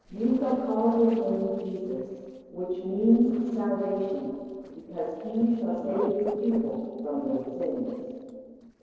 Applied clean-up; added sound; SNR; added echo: neural separator model SepFormer DNS4.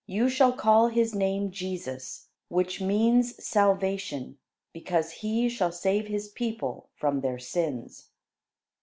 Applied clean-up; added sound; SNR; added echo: none; none; none; none.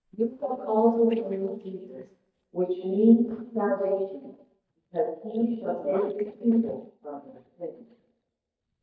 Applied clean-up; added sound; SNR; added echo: neural mask model DeepFilterNet 3.